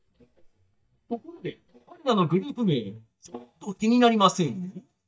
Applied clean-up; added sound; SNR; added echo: neural mask model DeepFilterNet 3.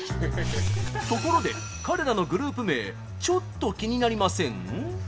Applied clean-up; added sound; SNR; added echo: none; none; none; none.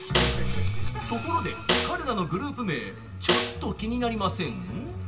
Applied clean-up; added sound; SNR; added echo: none; Snare drum; 1 dB; reverberation time 2.0 s.